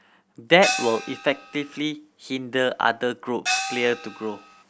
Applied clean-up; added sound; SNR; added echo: none; Gong; 5 dB; none.